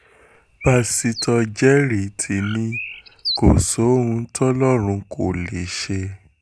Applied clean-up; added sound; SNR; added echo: none; Bird; 13 dB; none.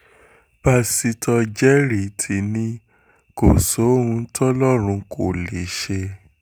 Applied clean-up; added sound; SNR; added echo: none; none; none; none.